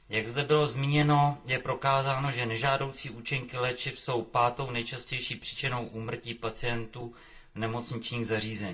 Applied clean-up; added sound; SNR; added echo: none; none; none; reverberation time 0.2 s.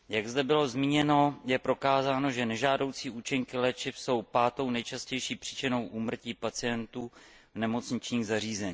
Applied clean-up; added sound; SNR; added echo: none; none; none; none.